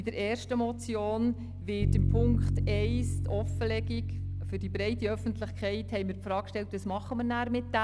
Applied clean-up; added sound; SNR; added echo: none; Bass guitar; 0 dB; none.